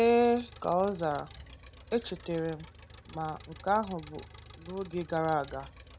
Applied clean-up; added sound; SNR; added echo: none; Engine; 18 dB; none.